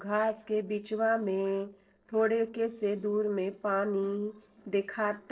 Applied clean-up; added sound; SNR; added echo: neural separator model SepFormer DNS4.